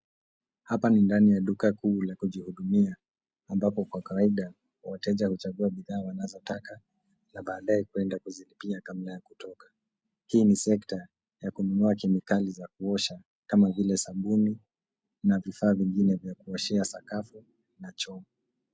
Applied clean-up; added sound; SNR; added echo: none; none; none; none.